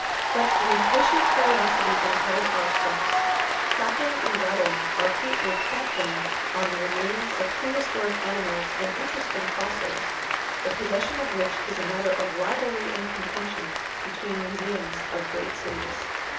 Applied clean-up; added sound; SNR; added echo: none; Applause / Cheering; -4 dB; reverberation time 0.8 s.